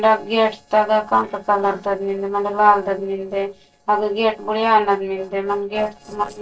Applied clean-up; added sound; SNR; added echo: neural separator model SepFormer DNS4.